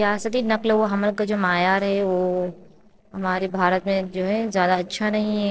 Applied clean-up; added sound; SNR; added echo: neural separator model SepFormer DNS4.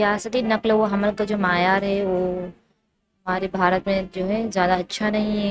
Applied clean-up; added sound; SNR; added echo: neural mask model RNNoise.